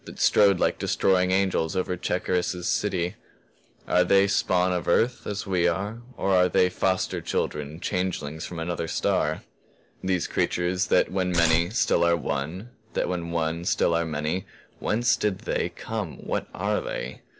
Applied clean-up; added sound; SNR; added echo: none; Tearing; 3 dB; none.